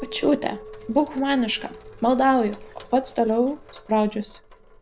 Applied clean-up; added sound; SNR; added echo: none; Sink (filling or washing) + Chink, clink; 18 dB; none.